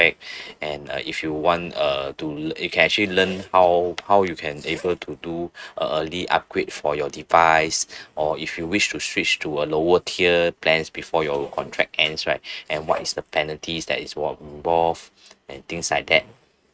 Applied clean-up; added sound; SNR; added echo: neural mask model RNNoise.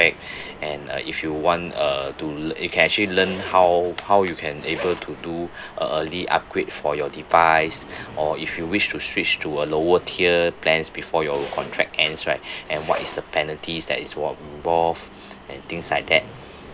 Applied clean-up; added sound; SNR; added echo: none; Zipper (clothing); 18 dB; none.